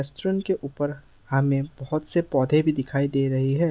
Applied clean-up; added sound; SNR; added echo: none; none; none; none.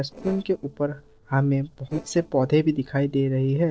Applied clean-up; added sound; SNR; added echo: neural separator model SepFormer DNS4.